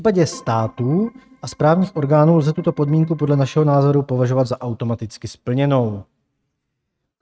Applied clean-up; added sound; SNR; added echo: neural mask model RNNoise.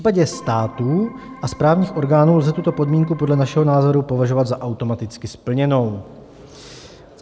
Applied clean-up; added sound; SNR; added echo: none; Organ; 18 dB; none.